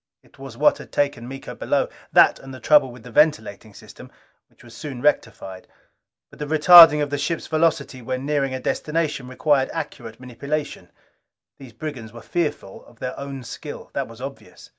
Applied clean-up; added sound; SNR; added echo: none; none; none; none.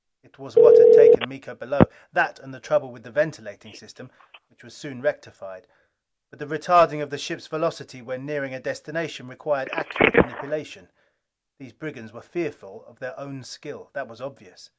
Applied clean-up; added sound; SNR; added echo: none; Telephone; -4 dB; none.